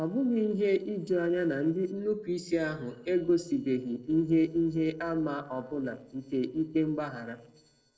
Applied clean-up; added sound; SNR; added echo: neural separator model SepFormer DNS4.